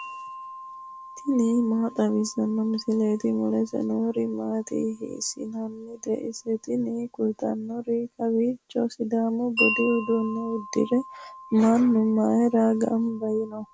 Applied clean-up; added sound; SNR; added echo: none; Wind chime; 14 dB; none.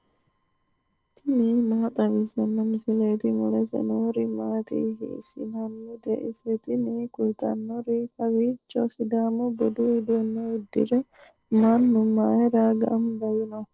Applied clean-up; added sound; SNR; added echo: neural separator model SepFormer DNS4.